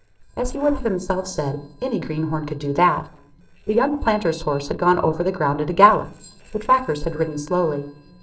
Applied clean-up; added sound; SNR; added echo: neural separator model SepFormer DNS4.